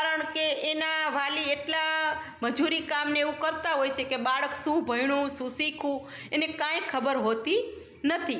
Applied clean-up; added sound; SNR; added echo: none; none; none; none.